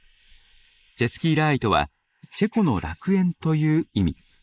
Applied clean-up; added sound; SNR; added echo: neural mask model Resemble Enhance denoiser.